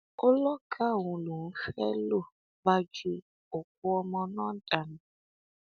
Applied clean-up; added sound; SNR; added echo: none; none; none; none.